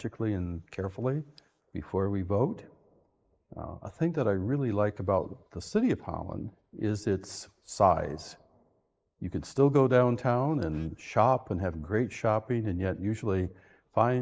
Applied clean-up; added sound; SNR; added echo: neural mask model Resemble Enhance denoiser.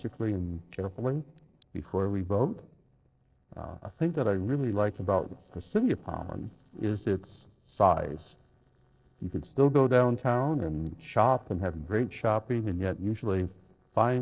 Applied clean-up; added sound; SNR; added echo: neural separator model SepFormer DNS4.